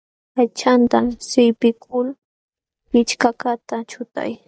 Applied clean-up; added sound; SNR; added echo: neural mask model DeepFilterNet 3.